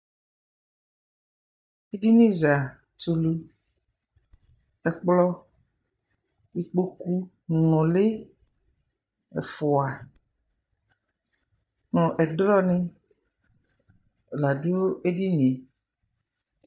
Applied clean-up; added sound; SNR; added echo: neural mask model DeepFilterNet 3.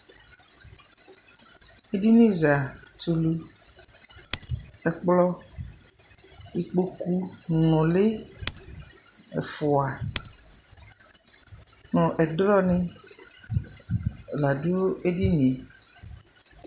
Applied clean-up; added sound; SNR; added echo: none; Typing; 13 dB; none.